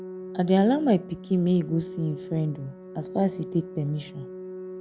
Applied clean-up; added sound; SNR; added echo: none; Organ; 13 dB; none.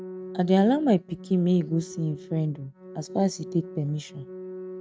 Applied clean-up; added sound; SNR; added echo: neural mask model RNNoise.